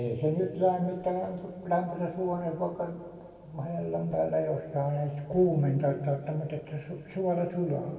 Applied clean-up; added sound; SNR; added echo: none; none; none; reverberation time 1.9 s.